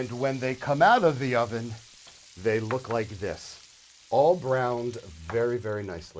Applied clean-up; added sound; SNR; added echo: none; none; none; none.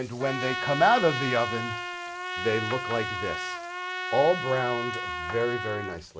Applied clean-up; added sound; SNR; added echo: none; Trumpet; 5 dB; none.